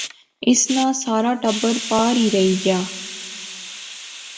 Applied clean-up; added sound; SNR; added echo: none; Hiss; 11 dB; reverberation time 1.0 s.